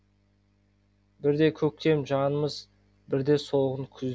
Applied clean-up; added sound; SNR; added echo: none; none; none; none.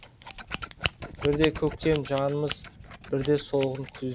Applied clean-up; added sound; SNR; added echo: none; Scissors; 6 dB; none.